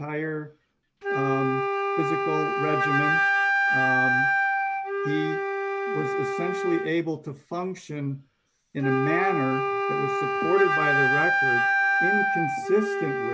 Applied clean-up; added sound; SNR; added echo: none; Wind instrument, woodwind instrument; -4 dB; none.